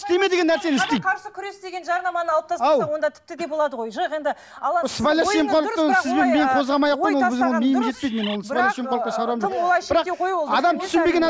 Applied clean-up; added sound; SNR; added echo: none; Bird; 14 dB; none.